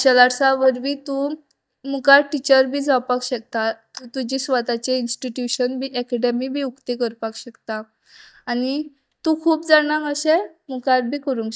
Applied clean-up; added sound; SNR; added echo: neural mask model DeepFilterNet 3.